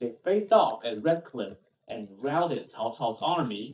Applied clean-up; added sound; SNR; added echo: neural mask model DeepFilterNet 3.